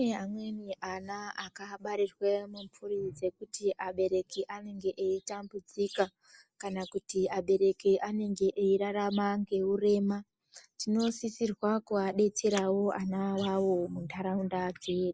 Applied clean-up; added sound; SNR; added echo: none; none; none; none.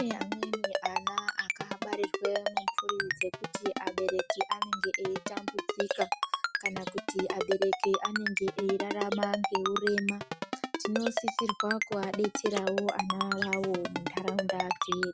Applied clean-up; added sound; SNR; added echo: none; Ringtone; -1 dB; none.